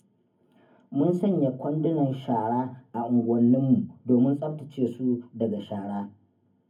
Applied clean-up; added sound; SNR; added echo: none; none; none; reverberation time 0.3 s.